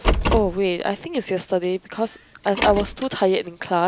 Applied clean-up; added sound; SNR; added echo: none; Car; 5 dB; none.